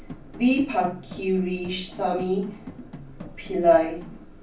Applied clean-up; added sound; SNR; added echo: none; Drum; 17 dB; reverberation time 0.3 s.